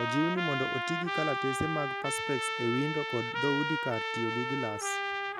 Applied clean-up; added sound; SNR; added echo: none; Trumpet; 0 dB; none.